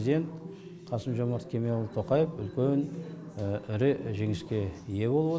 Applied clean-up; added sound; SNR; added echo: none; none; none; none.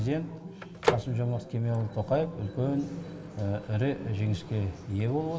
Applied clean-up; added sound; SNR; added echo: none; Microwave oven; 8 dB; reverberation time 1.0 s.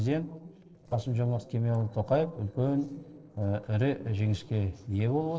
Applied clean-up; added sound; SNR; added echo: neural separator model SepFormer DNS4.